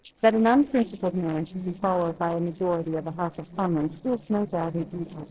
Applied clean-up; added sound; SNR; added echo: neural separator model SepFormer DNS4.